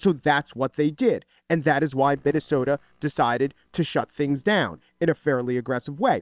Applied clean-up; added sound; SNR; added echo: neural separator model SepFormer WHAM!.